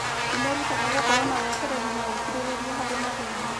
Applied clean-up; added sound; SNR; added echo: none; Buzz; -5 dB; none.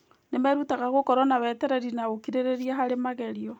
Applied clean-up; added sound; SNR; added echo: none; none; none; none.